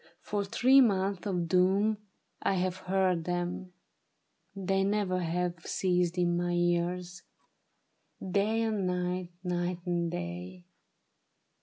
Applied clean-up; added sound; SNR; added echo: none; none; none; none.